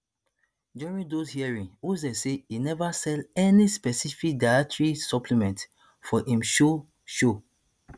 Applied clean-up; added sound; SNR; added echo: none; none; none; none.